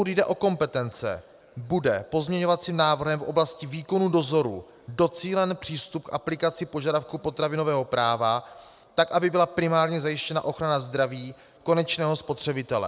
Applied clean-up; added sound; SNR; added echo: none; none; none; none.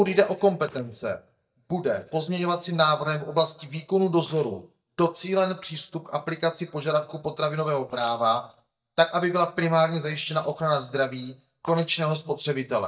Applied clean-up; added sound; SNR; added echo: neural mask model DeepFilterNet 3.